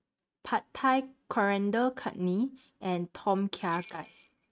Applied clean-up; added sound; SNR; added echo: neural mask model RNNoise.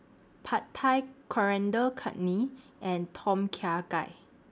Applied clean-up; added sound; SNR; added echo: none; none; none; none.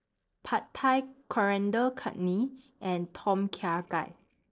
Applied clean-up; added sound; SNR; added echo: neural separator model SepFormer DNS4.